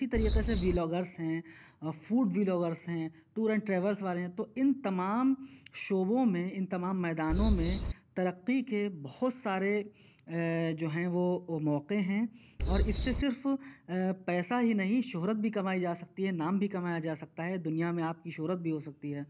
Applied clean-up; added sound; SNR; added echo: none; Wild animals; -1 dB; none.